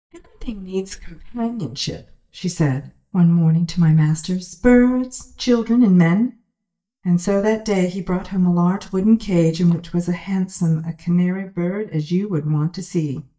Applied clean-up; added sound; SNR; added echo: neural mask model DeepFilterNet 3.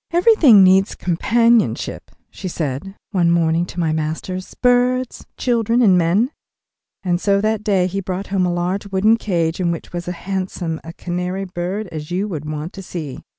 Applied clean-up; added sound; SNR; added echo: none; none; none; none.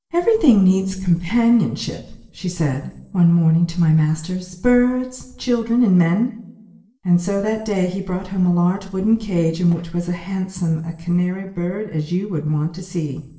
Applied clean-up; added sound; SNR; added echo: neural separator model SepFormer DNS4.